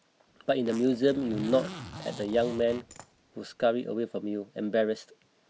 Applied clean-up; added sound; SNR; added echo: none; Zipper (clothing); 13 dB; none.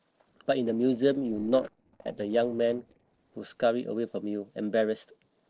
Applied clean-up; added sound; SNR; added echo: neural separator model SepFormer DNS4.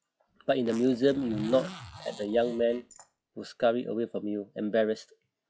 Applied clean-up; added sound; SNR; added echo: classical method log-MMSE.